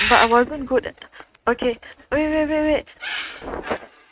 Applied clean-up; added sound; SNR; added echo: neural mask model RNNoise.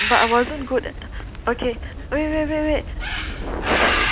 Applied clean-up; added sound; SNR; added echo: none; Bird; 3 dB; none.